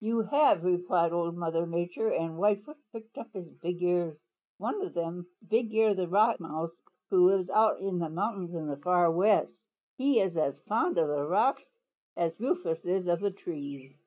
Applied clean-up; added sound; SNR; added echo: none; none; none; none.